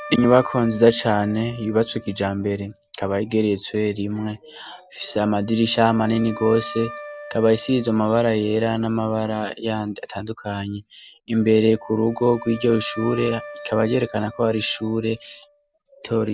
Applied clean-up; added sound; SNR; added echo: none; Wind instrument, woodwind instrument; 18 dB; none.